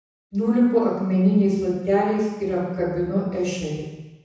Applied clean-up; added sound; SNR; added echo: none; none; none; reverberation time 1.1 s.